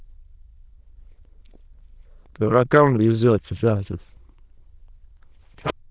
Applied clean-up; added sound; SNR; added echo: neural diffusion model UNIVERSE++.